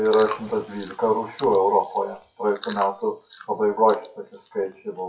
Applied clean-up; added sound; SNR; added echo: classical method WPE with log-MMSE.